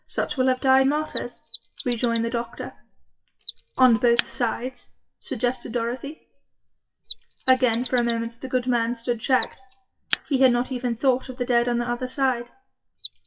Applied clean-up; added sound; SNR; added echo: classical method WPE with log-MMSE.